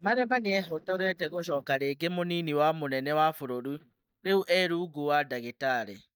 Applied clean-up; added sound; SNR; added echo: neural mask model DeepFilterNet 3.